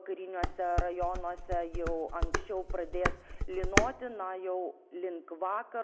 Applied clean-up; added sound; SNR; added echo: none; Dishes, pots, and pans; -2 dB; none.